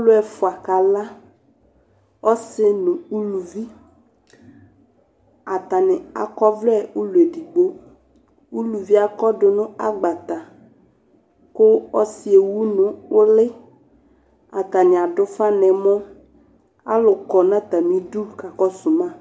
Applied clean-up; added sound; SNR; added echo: none; none; none; none.